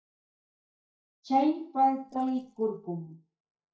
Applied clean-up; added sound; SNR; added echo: neural mask model DeepFilterNet 3.